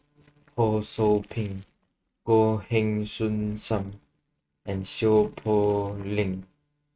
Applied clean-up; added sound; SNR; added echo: neural mask model RNNoise.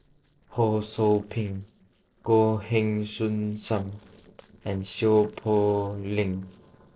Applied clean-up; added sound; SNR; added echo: neural separator model SepFormer DNS4.